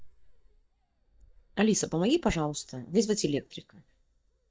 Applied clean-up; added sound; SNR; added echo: neural mask model DeepFilterNet 3.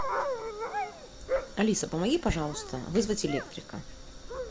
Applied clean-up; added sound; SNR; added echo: none; Dog; 5 dB; none.